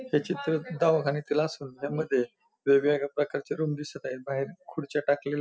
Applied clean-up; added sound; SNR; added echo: none; none; none; none.